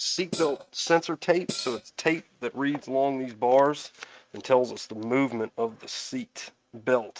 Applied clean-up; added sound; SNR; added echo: neural mask model RNNoise.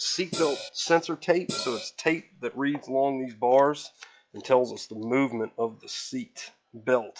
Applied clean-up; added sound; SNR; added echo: classical method log-MMSE.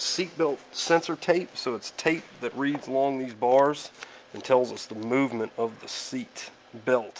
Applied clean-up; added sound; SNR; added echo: none; none; none; none.